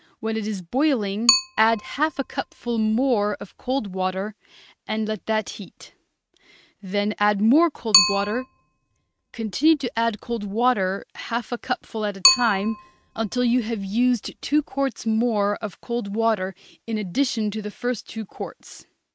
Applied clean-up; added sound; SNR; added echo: neural mask model RNNoise.